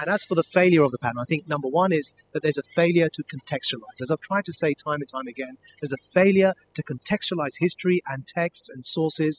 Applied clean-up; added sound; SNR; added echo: classical method spectral subtraction.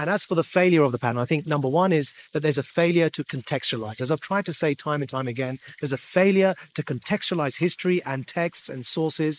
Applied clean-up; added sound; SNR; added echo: neural mask model Resemble Enhance denoiser.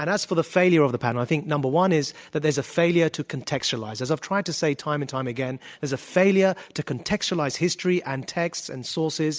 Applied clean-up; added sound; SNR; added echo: none; none; none; none.